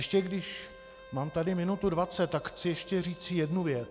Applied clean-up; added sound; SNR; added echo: none; Bowed string instrument; 20 dB; none.